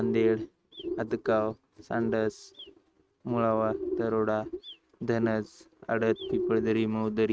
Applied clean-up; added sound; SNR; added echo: neural mask model RNNoise.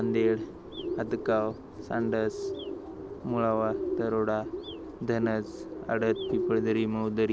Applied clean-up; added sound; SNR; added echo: none; Bird; 5 dB; none.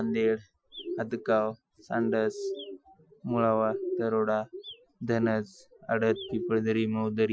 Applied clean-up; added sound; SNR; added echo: classical method Wiener filter.